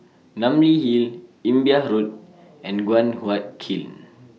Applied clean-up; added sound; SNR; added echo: none; none; none; none.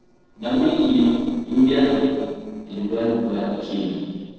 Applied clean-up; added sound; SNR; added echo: neural separator model SepFormer DNS4.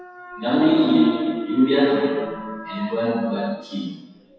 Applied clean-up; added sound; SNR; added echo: classical method WPE with log-MMSE.